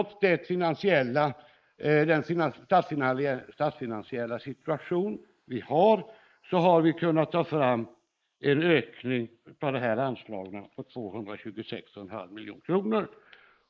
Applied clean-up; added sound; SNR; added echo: neural mask model Resemble Enhance denoiser.